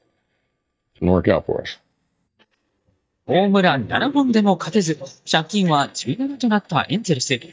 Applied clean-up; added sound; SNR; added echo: neural mask model DeepFilterNet 3.